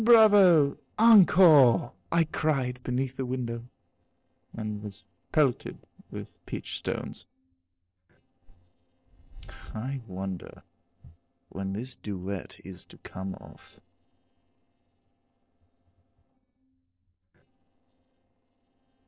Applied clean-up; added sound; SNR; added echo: neural separator model SepFormer DNS4.